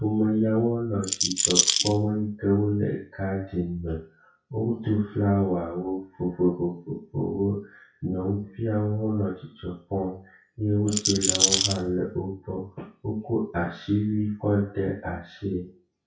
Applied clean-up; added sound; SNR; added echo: classical method WPE with log-MMSE.